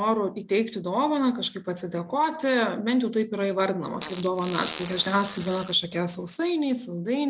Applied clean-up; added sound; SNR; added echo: none; Fart; 15 dB; none.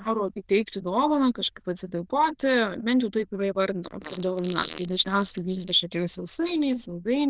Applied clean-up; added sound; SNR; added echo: neural diffusion model UNIVERSE++.